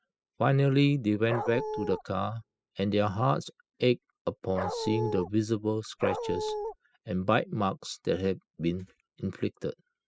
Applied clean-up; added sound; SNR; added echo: classical method spectral subtraction.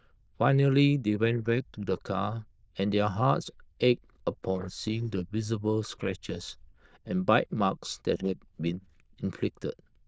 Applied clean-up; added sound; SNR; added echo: neural diffusion model UNIVERSE++.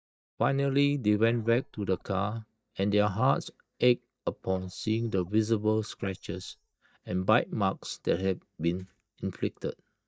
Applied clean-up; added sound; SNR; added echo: neural mask model DeepFilterNet 3.